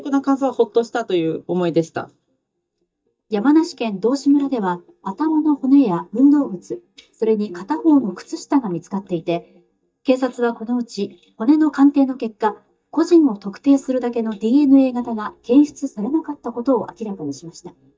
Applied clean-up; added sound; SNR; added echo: neural mask model DeepFilterNet 3.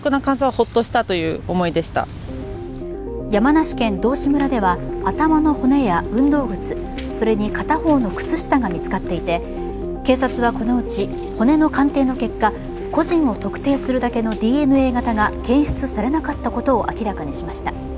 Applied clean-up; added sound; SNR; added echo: none; none; none; none.